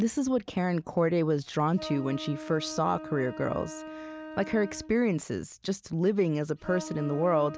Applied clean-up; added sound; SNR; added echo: none; Wind instrument, woodwind instrument; 14 dB; none.